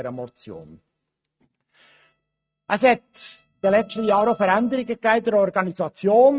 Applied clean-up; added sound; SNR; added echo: neural mask model RNNoise.